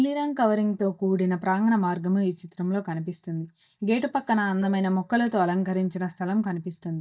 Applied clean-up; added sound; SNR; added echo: neural mask model DeepFilterNet 3.